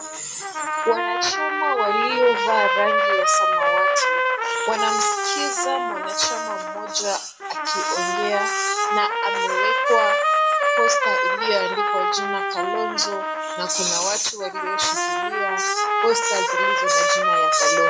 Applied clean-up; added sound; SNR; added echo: none; Trumpet; -4 dB; reverberation time 0.3 s.